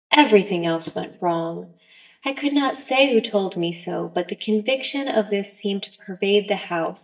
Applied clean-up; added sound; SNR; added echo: neural mask model DeepFilterNet 3.